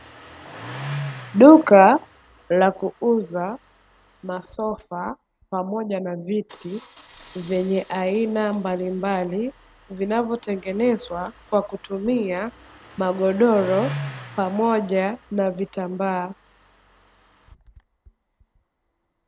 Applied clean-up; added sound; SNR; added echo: none; Engine starting; 18 dB; none.